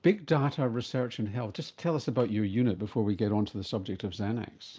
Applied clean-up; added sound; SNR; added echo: none; none; none; none.